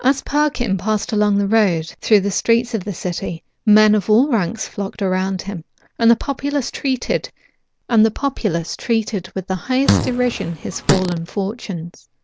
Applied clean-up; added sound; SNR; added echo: none; Fart; 2 dB; none.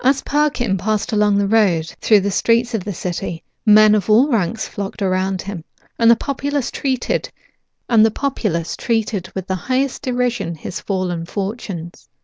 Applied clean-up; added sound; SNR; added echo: none; none; none; none.